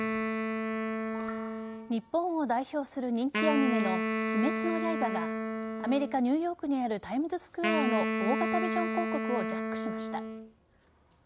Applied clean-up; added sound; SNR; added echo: none; Wind instrument, woodwind instrument; 1 dB; none.